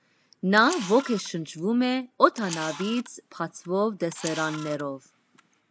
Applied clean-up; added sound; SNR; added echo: none; Camera; 15 dB; none.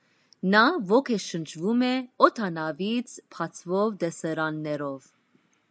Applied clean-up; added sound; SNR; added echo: none; none; none; none.